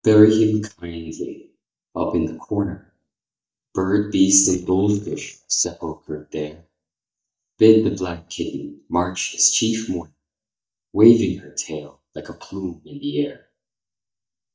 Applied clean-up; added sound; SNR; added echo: neural mask model DeepFilterNet 3.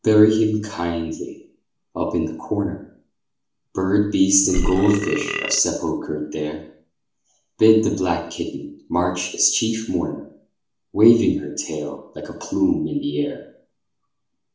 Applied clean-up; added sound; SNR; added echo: none; Burping, eructation; 3 dB; reverberation time 0.6 s.